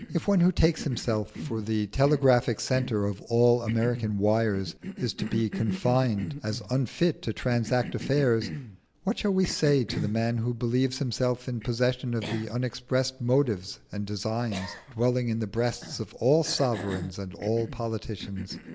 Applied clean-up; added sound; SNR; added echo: none; Cough; 13 dB; none.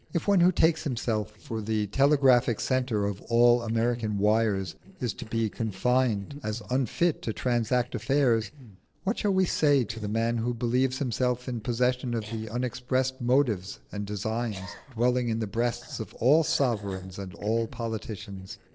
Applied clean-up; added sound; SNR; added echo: neural separator model SepFormer DNS4.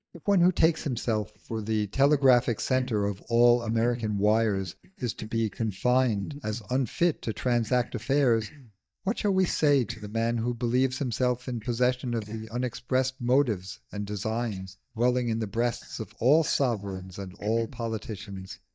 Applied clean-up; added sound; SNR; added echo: neural mask model DeepFilterNet 3.